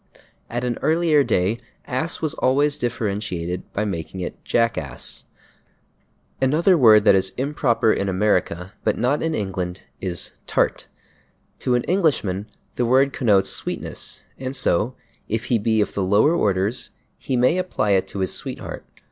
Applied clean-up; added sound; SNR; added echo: none; none; none; none.